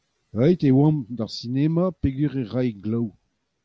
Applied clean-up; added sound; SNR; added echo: none; none; none; none.